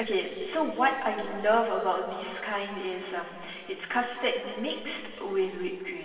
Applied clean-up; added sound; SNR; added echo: none; none; none; reverberation time 2.4 s.